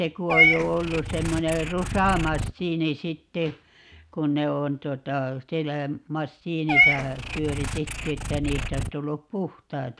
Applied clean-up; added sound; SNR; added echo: none; Meow / Purr; 1 dB; none.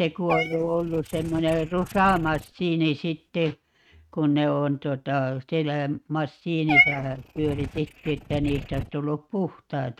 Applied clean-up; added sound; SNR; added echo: neural mask model RNNoise.